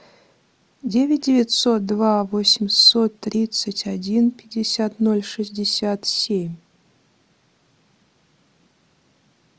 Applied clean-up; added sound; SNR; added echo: none; none; none; none.